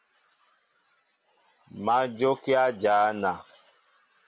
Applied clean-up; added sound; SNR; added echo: none; none; none; none.